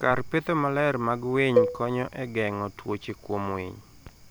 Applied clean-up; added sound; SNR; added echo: none; Cowbell; 2 dB; none.